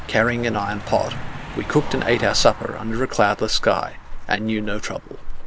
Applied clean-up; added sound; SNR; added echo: none; Car passing by; 6 dB; none.